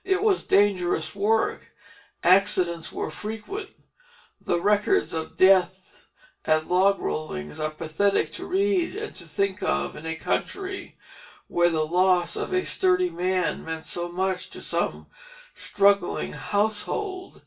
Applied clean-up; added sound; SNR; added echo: none; none; none; reverberation time 0.2 s.